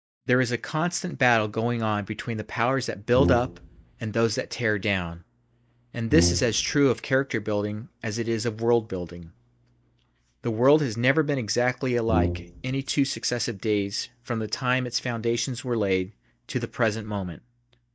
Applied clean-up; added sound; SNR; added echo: neural mask model DeepFilterNet 3.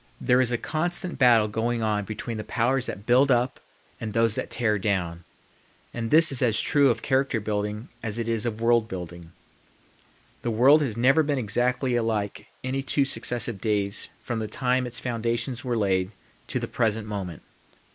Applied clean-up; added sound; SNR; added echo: neural mask model Resemble Enhance denoiser.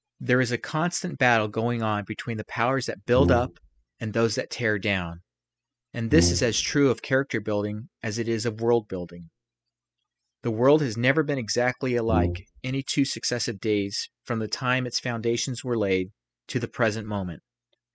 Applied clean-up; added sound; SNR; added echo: classical method spectral subtraction.